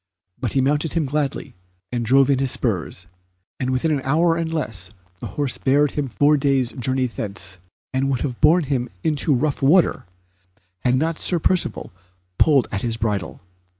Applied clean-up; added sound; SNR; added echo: none; none; none; none.